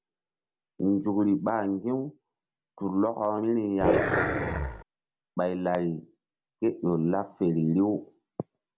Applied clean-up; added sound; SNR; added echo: none; Growling; -3 dB; none.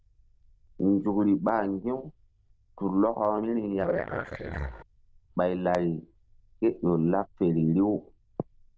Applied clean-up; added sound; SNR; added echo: neural diffusion model UNIVERSE++.